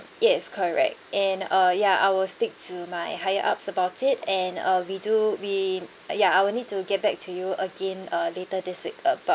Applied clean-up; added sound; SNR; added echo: none; none; none; none.